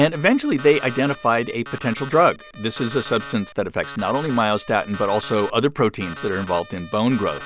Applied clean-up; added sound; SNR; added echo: none; Alarm; 13 dB; none.